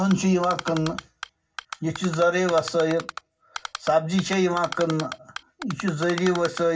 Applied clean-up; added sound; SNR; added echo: none; Typing; 13 dB; reverberation time 0.4 s.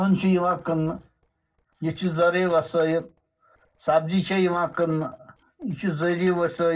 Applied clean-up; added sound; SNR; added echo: neural separator model SepFormer DNS4.